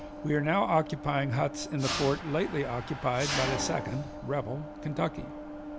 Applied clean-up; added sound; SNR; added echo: none; Mechanisms; 7 dB; none.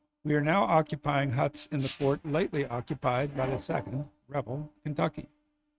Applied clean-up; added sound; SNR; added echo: neural mask model RNNoise.